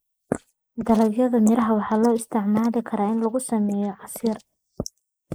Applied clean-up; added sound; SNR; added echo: neural mask model Resemble Enhance denoiser.